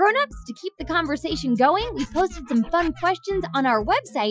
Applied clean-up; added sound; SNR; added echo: classical method Wiener filter.